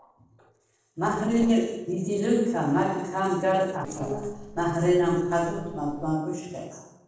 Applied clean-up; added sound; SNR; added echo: neural separator model SepFormer DNS4.